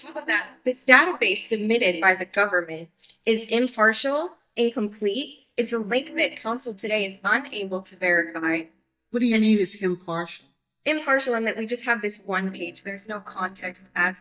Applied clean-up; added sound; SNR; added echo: neural mask model DeepFilterNet 3.